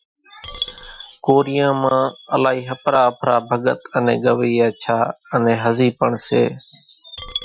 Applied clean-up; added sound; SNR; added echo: classical method Wiener filter.